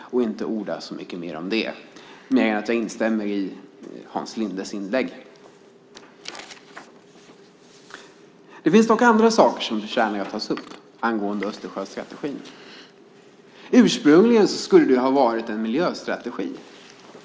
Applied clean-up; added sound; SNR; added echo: none; none; none; none.